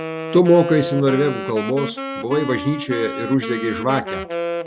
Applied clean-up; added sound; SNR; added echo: none; Wind instrument, woodwind instrument; 7 dB; none.